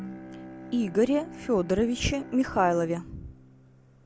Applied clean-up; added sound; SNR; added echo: none; Bowed string instrument; 15 dB; none.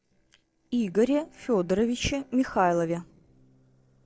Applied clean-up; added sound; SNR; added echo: neural separator model SepFormer DNS4.